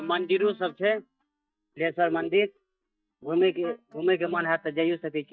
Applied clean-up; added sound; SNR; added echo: neural mask model DeepFilterNet 3.